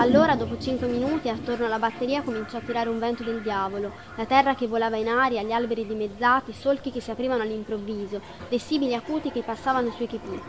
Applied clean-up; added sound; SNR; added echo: none; Toilet flush; 11 dB; none.